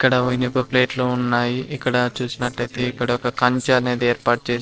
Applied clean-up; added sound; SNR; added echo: neural separator model SepFormer DNS4.